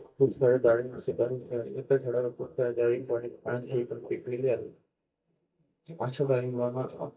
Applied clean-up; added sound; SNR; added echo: neural mask model DeepFilterNet 3.